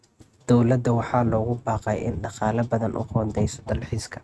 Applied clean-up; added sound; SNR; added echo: neural mask model RNNoise.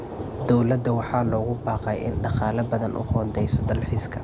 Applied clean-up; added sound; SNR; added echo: none; Thunder; 13 dB; none.